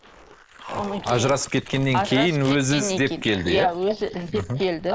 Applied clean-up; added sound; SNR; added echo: neural mask model Resemble Enhance denoiser.